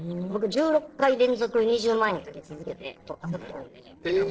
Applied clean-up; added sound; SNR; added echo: neural separator model SepFormer DNS4.